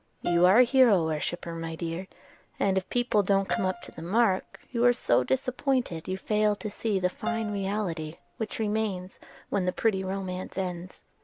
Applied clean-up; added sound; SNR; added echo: none; Piano; 15 dB; none.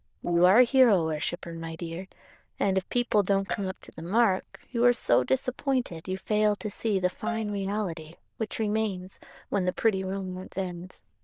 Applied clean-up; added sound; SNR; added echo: neural diffusion model UNIVERSE++.